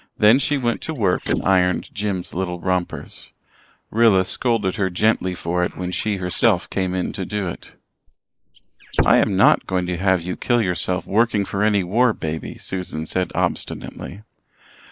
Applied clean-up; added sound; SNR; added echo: neural mask model Resemble Enhance denoiser.